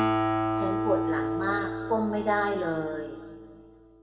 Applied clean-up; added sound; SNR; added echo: none; Acoustic guitar; -1 dB; reverberation time 1.5 s.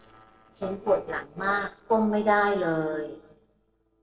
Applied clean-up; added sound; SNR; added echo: neural separator model SepFormer DNS4.